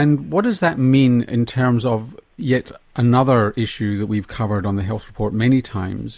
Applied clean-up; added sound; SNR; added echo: none; none; none; none.